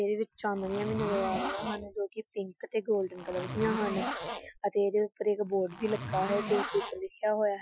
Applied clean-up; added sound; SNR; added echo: classical method Wiener filter.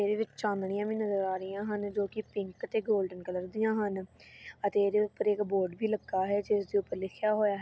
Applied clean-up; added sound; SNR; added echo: none; none; none; none.